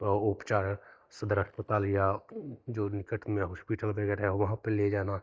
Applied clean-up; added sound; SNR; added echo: neural mask model DeepFilterNet 3.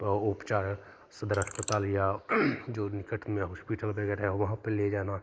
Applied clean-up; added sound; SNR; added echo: neural mask model Resemble Enhance denoiser.